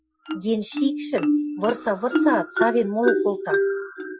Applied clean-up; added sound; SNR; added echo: classical method Wiener filter.